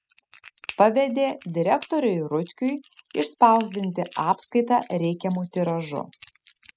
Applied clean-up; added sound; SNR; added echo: classical method spectral subtraction.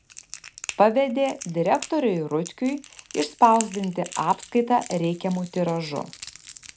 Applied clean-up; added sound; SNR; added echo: none; Crackle; 16 dB; none.